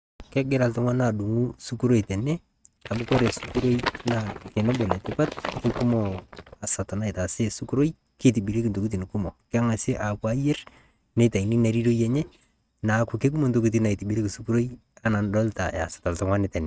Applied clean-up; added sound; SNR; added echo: neural mask model RNNoise.